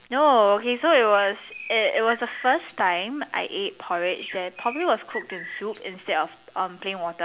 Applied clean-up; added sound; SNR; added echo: none; Bird; 16 dB; none.